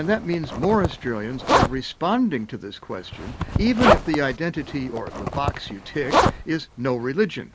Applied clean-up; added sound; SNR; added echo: none; Zipper (clothing); 1 dB; none.